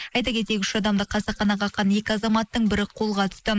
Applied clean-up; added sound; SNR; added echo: neural mask model Resemble Enhance denoiser.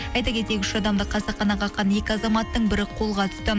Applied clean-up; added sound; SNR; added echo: none; Harp; 15 dB; none.